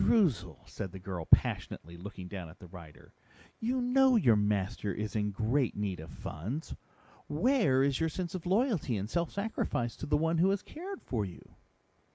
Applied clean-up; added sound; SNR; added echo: none; none; none; none.